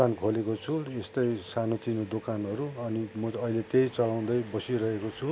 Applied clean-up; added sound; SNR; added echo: none; none; none; none.